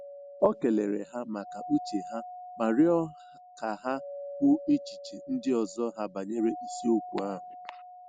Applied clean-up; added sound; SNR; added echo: none; Doorbell; 13 dB; none.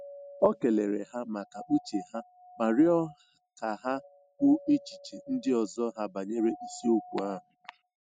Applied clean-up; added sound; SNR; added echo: neural mask model RNNoise.